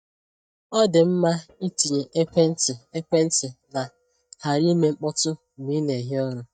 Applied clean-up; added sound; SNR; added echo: neural mask model DeepFilterNet 3.